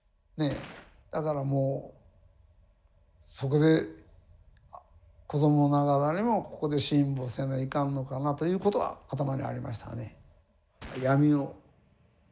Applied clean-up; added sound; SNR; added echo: none; Gunshot, gunfire; 19 dB; none.